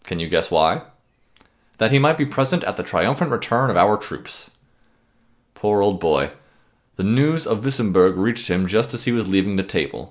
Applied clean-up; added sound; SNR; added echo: none; none; none; none.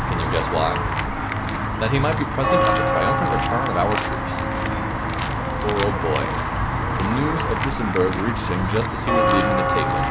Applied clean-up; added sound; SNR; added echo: none; Walk, footsteps / Bell; -4 dB; none.